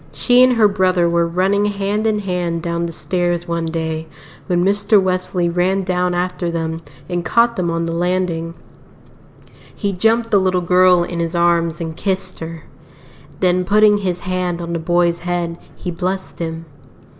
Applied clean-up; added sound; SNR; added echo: none; none; none; none.